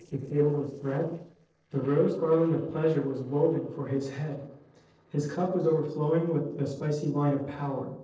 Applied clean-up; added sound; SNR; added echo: neural separator model SepFormer DNS4.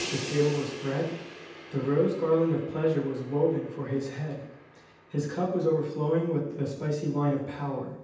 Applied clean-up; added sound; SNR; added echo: none; Crash cymbal; 16 dB; reverberation time 0.9 s.